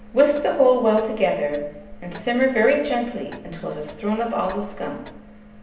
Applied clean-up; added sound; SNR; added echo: none; Clock; 20 dB; reverberation time 0.8 s.